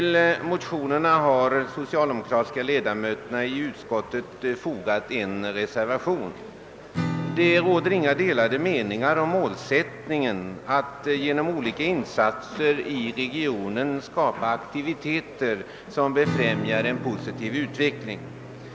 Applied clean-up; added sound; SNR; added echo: none; Acoustic guitar / Strum; 13 dB; none.